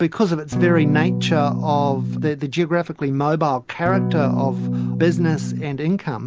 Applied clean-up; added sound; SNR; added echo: none; Electric guitar / Strum; 1 dB; none.